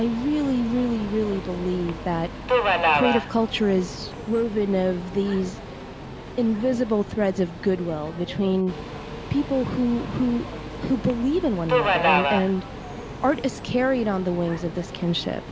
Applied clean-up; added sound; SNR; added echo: none; Subway, metro, underground; 4 dB; none.